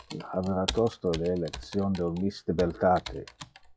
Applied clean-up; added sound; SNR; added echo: classical method log-MMSE.